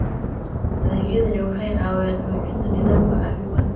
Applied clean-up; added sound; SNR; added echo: none; Thunder / Rain; -4 dB; reverberation time 0.6 s.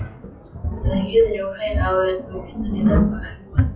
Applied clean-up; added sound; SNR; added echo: classical method WPE with log-MMSE.